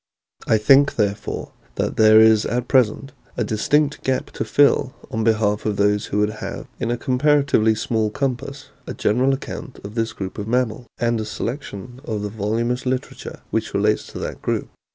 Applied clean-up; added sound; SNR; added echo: none; none; none; none.